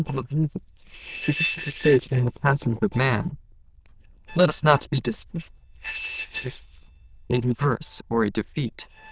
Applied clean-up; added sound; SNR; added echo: neural diffusion model UNIVERSE++.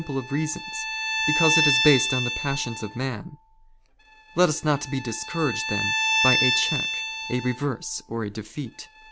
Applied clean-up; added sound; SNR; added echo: none; Bowed string instrument; 0 dB; none.